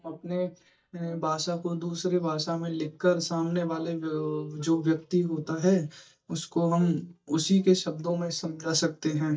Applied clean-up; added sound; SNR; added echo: neural mask model DeepFilterNet 3.